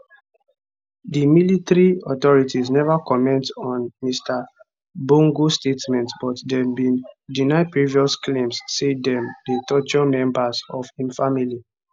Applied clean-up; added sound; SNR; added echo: none; none; none; none.